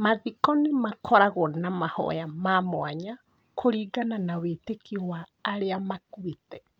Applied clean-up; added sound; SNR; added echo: none; none; none; none.